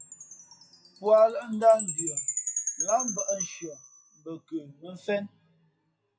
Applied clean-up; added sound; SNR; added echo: classical method WPE with log-MMSE.